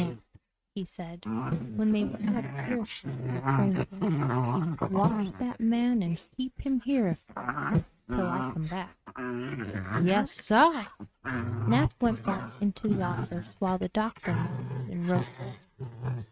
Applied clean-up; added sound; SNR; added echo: neural mask model RNNoise.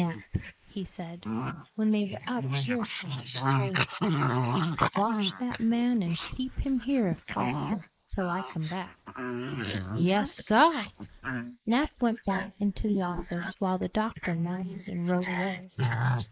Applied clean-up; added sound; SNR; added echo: neural mask model Resemble Enhance denoiser.